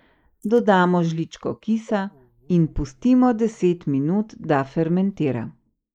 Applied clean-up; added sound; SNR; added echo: neural mask model Resemble Enhance denoiser.